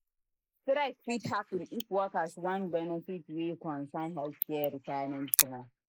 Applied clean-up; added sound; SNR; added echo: neural mask model Resemble Enhance denoiser.